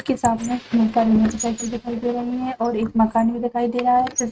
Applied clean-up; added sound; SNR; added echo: neural mask model RNNoise.